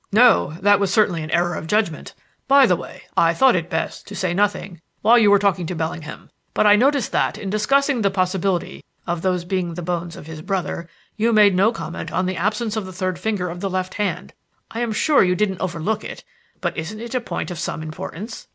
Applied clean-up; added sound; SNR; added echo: none; none; none; none.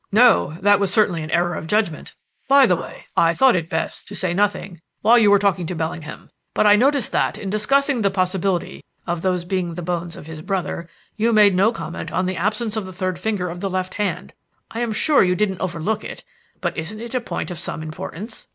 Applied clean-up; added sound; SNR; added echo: neural mask model Resemble Enhance denoiser.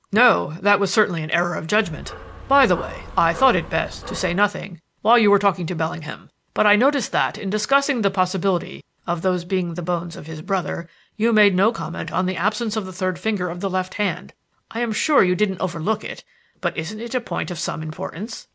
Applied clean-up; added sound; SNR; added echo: none; Dog; 13 dB; none.